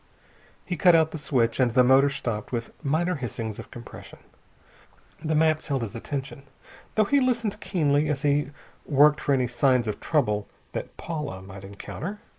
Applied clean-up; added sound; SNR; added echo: neural mask model Resemble Enhance denoiser.